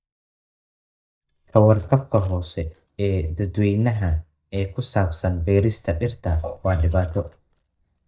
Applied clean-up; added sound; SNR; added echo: neural mask model DeepFilterNet 3.